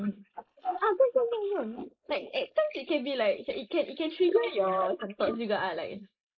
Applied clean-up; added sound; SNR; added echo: neural mask model Resemble Enhance denoiser.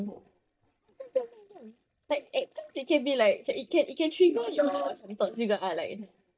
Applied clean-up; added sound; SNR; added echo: neural mask model DeepFilterNet 3.